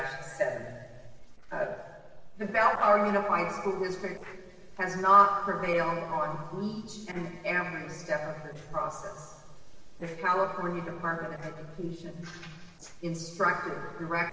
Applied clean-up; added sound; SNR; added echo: neural separator model SepFormer DNS4.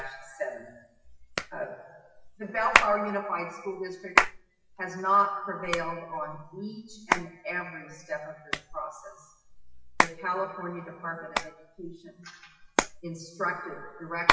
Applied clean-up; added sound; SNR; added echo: classical method WPE with log-MMSE.